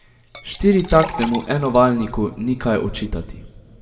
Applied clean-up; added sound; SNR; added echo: none; Liquid; 15 dB; reverberation time 1.2 s.